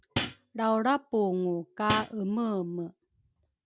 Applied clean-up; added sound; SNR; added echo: none; Hi-hat; -3 dB; none.